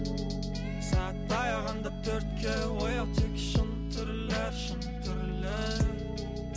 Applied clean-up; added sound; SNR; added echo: none; none; none; none.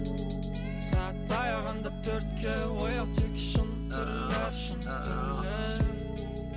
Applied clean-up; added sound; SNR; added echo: none; Burping, eructation; 8 dB; none.